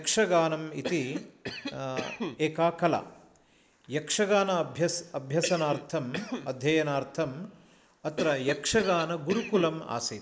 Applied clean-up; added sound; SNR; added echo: neural mask model Resemble Enhance denoiser.